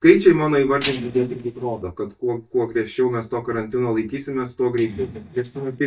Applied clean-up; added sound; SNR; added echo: neural mask model DeepFilterNet 3.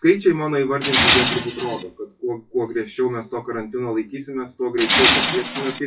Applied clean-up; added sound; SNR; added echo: classical method WPE with log-MMSE.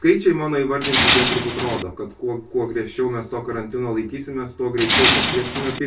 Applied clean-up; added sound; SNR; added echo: none; Tools; -3 dB; reverberation time 0.1 s.